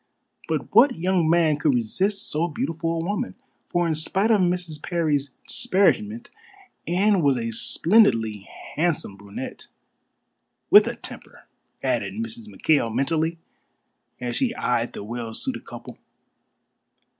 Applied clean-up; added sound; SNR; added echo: none; none; none; none.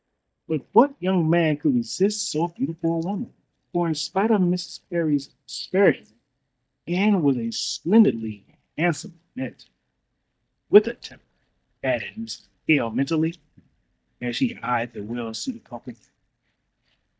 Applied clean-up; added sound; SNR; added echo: neural mask model DeepFilterNet 3.